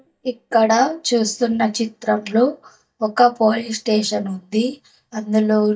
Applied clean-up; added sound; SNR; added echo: neural mask model DeepFilterNet 3.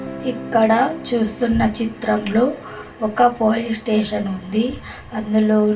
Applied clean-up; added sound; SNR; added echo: none; Guitar; 18 dB; reverberation time 0.2 s.